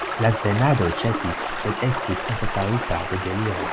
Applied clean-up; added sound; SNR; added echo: none; Stream; 4 dB; none.